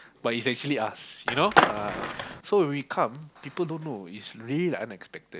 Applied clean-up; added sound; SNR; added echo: none; Skateboard; -4 dB; none.